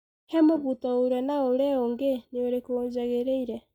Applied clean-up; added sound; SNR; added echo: neural mask model DeepFilterNet 3.